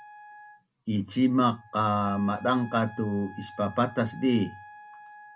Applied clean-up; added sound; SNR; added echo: none; Wind instrument, woodwind instrument; 19 dB; none.